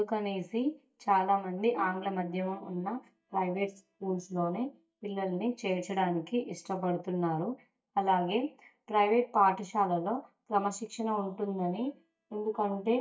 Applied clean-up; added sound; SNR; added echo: neural mask model DeepFilterNet 3.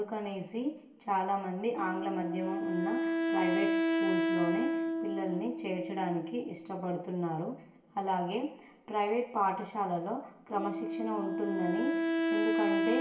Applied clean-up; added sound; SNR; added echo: none; Wind instrument, woodwind instrument; -1 dB; reverberation time 0.8 s.